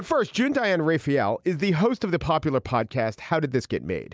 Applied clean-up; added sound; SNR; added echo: none; none; none; none.